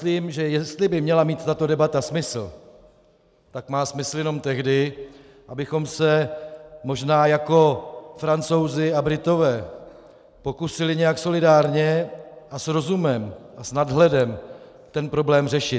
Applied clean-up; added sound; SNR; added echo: none; none; none; none.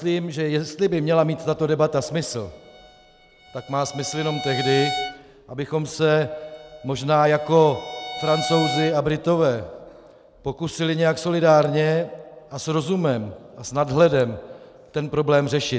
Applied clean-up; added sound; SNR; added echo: none; Bowed string instrument; 10 dB; none.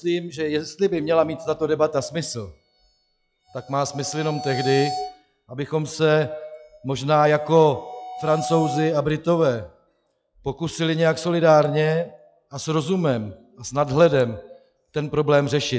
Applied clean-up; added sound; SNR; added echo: classical method log-MMSE.